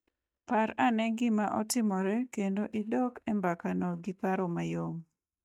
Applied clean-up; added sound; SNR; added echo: neural mask model DeepFilterNet 3.